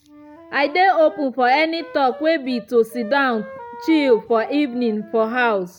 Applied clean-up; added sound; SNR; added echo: none; Wind instrument, woodwind instrument; 19 dB; none.